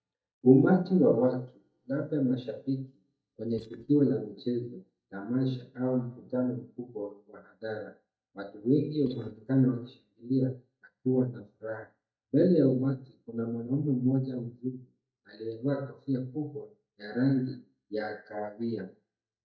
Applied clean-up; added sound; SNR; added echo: neural mask model DeepFilterNet 3.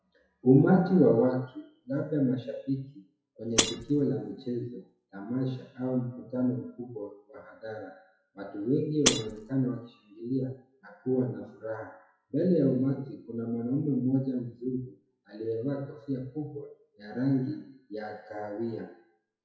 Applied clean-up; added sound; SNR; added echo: classical method WPE with log-MMSE.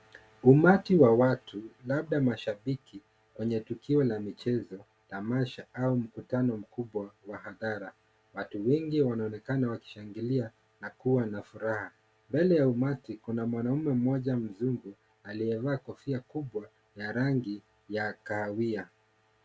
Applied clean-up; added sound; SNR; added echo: none; none; none; none.